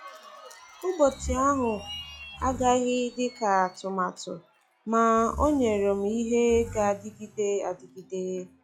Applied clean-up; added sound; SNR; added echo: classical method log-MMSE.